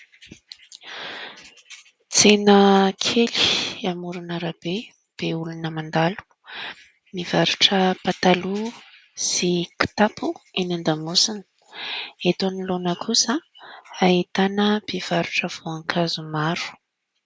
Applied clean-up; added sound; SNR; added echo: none; none; none; none.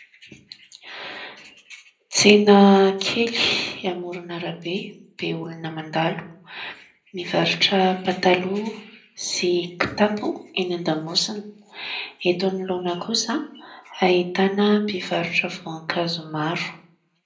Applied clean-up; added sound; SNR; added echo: none; none; none; reverberation time 0.5 s.